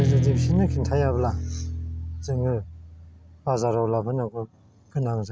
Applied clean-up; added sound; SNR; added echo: none; Guitar; 1 dB; none.